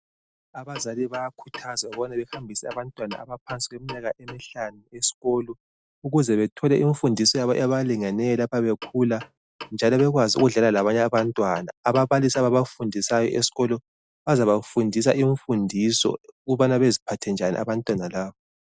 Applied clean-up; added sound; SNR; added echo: none; Clock; 20 dB; none.